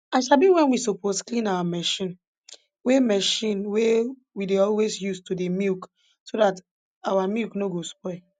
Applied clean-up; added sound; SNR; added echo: none; none; none; none.